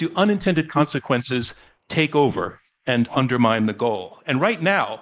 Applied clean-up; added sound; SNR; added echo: neural mask model Resemble Enhance denoiser.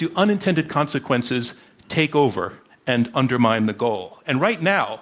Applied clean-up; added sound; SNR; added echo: none; none; none; none.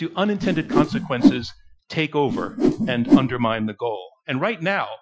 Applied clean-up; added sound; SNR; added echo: classical method Wiener filter.